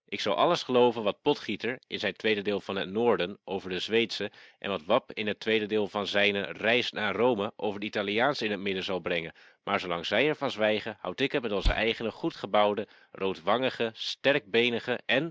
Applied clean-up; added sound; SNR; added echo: neural mask model DeepFilterNet 3.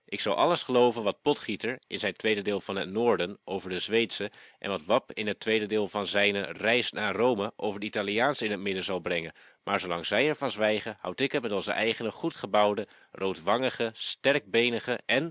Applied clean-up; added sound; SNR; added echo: none; none; none; none.